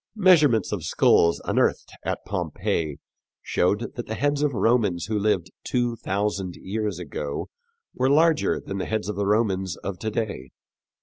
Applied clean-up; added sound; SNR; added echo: none; none; none; none.